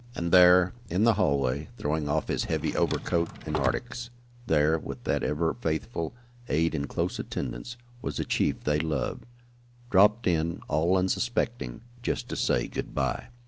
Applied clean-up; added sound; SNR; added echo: none; Drawer open or close; 10 dB; none.